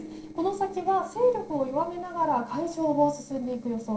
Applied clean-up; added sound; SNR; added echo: neural separator model SepFormer DNS4.